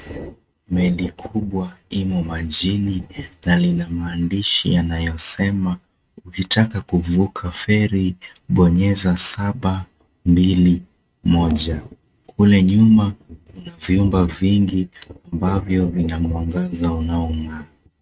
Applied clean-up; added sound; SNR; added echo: neural mask model RNNoise.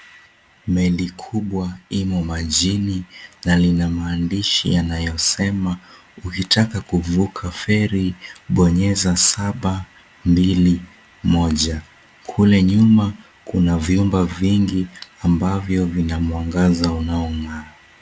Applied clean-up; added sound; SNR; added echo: none; none; none; none.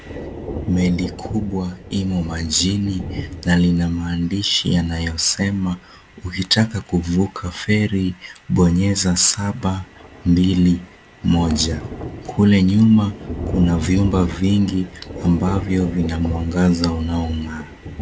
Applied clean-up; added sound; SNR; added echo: none; Thunder; 13 dB; none.